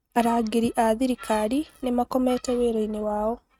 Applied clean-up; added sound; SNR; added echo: neural mask model RNNoise.